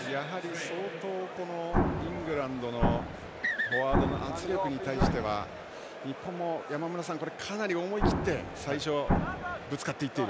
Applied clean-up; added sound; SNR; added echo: none; Explosion; -1 dB; none.